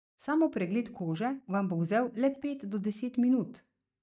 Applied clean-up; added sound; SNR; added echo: neural mask model DeepFilterNet 3.